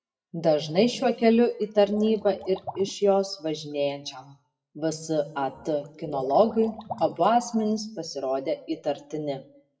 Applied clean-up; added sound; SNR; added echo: classical method WPE with log-MMSE.